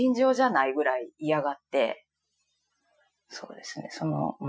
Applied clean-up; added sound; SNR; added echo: classical method Wiener filter.